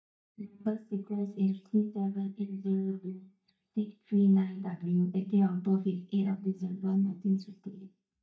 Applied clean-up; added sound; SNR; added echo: neural mask model DeepFilterNet 3.